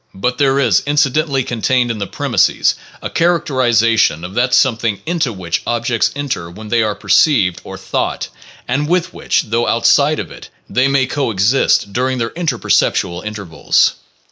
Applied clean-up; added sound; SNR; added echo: neural mask model Resemble Enhance denoiser.